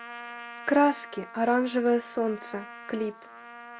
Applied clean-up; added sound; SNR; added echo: none; Trumpet; 15 dB; none.